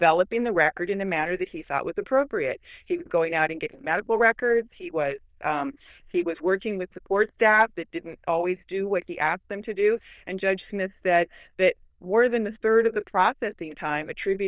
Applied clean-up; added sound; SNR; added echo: neural diffusion model UNIVERSE++.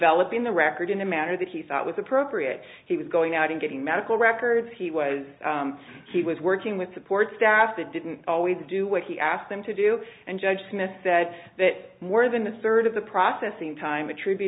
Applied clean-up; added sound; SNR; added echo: none; none; none; none.